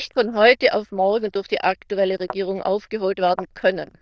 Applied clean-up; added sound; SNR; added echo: neural diffusion model UNIVERSE++.